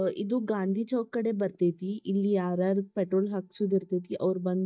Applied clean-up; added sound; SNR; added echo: neural mask model DeepFilterNet 3.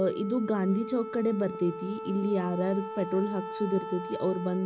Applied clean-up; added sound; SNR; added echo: none; Wind instrument, woodwind instrument; 9 dB; none.